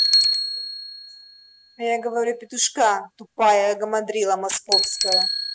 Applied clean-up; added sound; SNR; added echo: none; Bicycle; 1 dB; none.